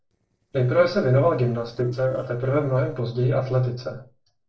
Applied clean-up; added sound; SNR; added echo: neural separator model SepFormer DNS4.